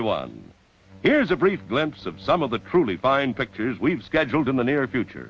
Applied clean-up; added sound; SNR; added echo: none; none; none; none.